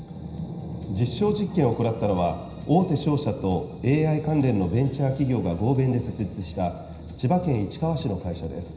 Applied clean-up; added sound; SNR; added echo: none; Insect; 4 dB; reverberation time 0.9 s.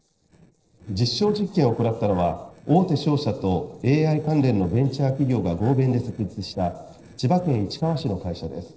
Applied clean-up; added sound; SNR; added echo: neural separator model SepFormer DNS4.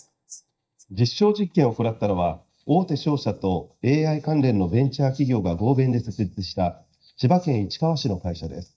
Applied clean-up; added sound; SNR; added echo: neural mask model DeepFilterNet 3.